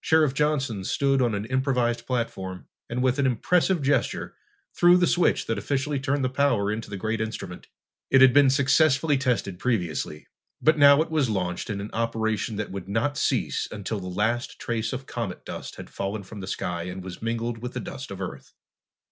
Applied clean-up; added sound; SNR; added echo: none; none; none; none.